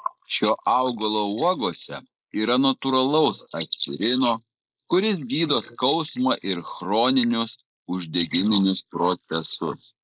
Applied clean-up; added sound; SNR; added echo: neural mask model Resemble Enhance denoiser.